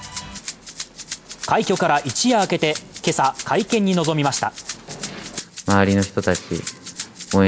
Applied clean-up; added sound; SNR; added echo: none; Rattle (instrument); 13 dB; none.